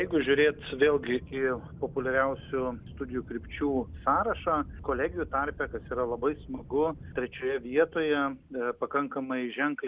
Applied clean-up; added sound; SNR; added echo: none; Aircraft; 16 dB; none.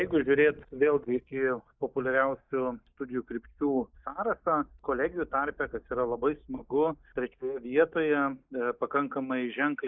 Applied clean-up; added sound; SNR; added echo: neural mask model DeepFilterNet 3.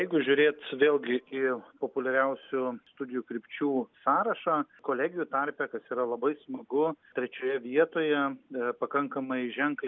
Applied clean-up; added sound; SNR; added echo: none; none; none; none.